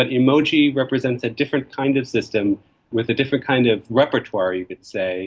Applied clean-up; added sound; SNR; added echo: none; none; none; none.